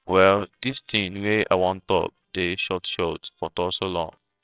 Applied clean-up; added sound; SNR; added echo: neural separator model SepFormer WHAMR!.